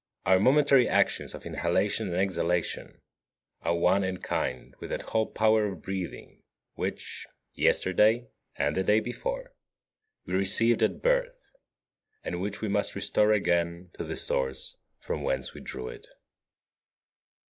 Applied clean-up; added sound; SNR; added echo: neural mask model Resemble Enhance denoiser.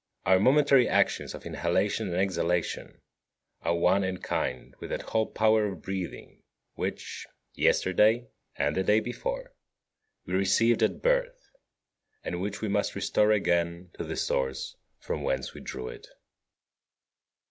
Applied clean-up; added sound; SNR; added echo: none; none; none; none.